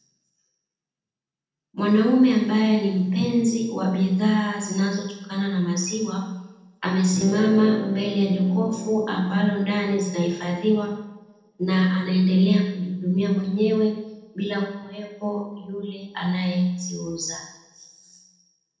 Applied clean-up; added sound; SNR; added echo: neural separator model SepFormer DNS4.